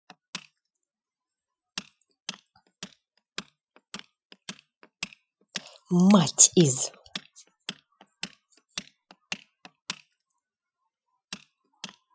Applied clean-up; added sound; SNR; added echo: classical method Wiener filter.